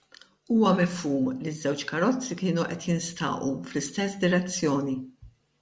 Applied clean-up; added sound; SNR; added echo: none; none; none; none.